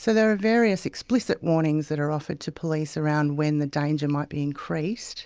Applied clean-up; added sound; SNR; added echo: none; none; none; none.